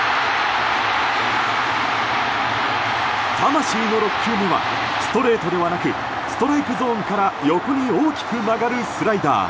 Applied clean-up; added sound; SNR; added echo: none; none; none; none.